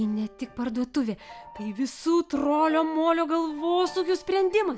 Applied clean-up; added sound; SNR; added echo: none; none; none; none.